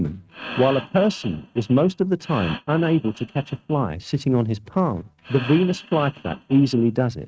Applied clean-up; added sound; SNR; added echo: neural mask model RNNoise.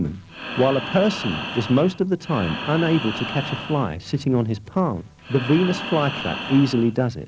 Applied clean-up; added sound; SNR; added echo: none; Breathing; 9 dB; none.